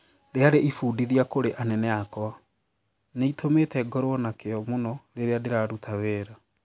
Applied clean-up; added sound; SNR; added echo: none; none; none; none.